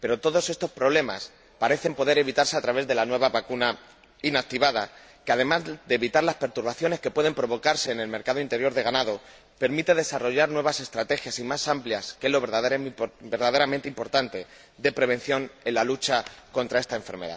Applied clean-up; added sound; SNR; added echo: none; none; none; none.